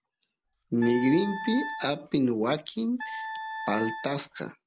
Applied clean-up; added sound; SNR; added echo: none; Wind instrument, woodwind instrument; 9 dB; none.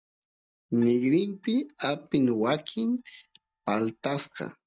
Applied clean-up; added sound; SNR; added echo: neural mask model DeepFilterNet 3.